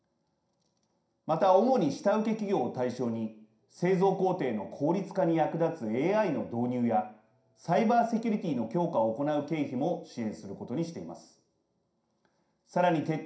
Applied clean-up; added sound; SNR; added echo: none; none; none; reverberation time 0.5 s.